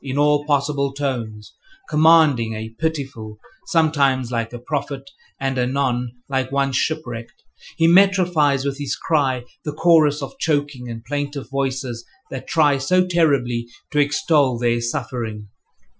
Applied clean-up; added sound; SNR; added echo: classical method Wiener filter.